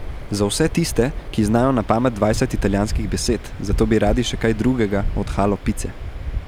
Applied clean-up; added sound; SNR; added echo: none; Waves, surf; 6 dB; none.